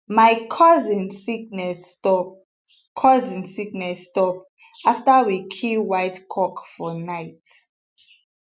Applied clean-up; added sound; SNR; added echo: none; none; none; none.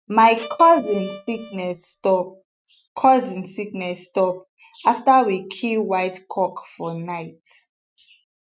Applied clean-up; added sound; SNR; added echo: neural mask model RNNoise.